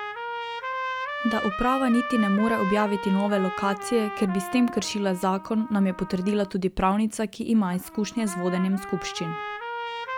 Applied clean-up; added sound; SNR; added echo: none; Trumpet; 8 dB; none.